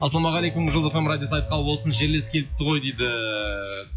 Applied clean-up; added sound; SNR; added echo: classical method log-MMSE.